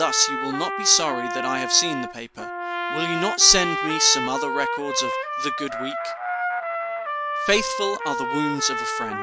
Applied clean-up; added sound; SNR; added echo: none; Trumpet; 3 dB; none.